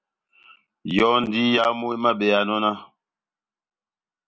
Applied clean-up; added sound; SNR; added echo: none; none; none; none.